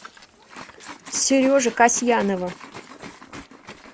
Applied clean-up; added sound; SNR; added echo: none; Liquid; 17 dB; none.